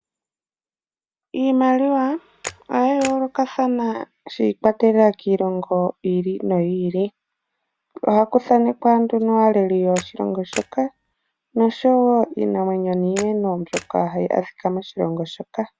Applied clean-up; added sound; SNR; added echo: none; Camera; 17 dB; none.